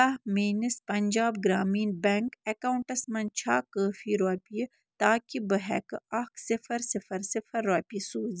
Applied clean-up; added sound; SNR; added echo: none; none; none; none.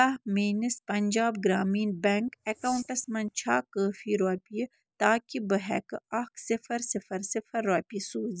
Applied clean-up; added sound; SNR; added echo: neural mask model Resemble Enhance denoiser.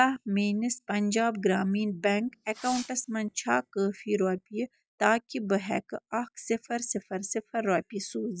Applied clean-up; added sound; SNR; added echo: classical method log-MMSE.